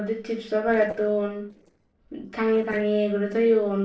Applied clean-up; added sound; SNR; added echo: neural separator model SepFormer DNS4.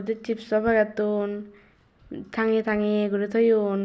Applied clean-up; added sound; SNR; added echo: none; none; none; none.